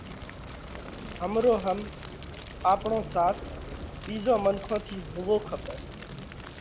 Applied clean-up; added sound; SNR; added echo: none; Fire; 11 dB; none.